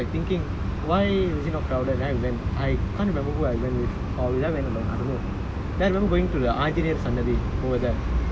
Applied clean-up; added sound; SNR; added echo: none; none; none; none.